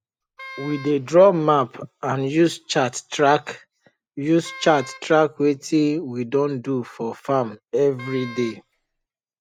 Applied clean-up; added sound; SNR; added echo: none; Wind instrument, woodwind instrument; 19 dB; none.